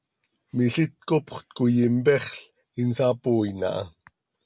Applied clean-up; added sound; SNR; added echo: none; none; none; none.